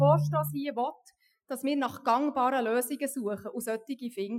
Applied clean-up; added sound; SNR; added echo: classical method Wiener filter.